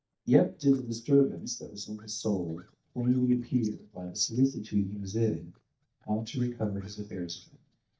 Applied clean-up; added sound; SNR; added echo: neural mask model DeepFilterNet 3.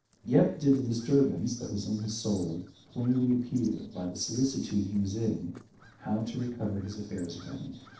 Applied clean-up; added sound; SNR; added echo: neural separator model SepFormer DNS4.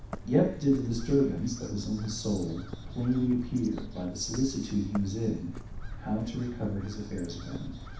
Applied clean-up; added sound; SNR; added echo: none; Bird; 10 dB; reverberation time 0.7 s.